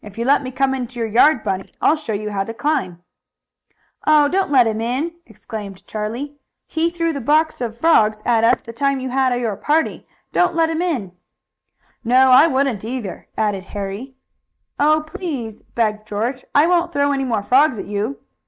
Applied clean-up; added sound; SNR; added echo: neural mask model DeepFilterNet 3.